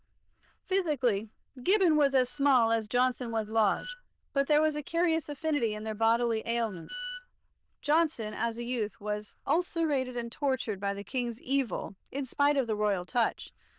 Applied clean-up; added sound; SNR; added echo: neural diffusion model UNIVERSE++.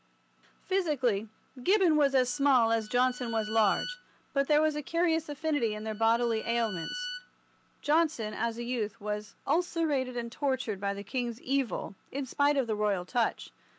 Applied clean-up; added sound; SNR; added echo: none; Bowed string instrument; 14 dB; none.